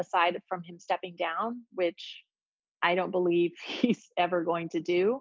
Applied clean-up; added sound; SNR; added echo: none; none; none; none.